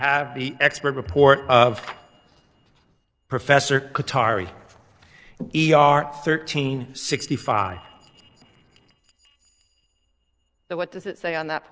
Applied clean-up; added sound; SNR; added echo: neural separator model SepFormer DNS4.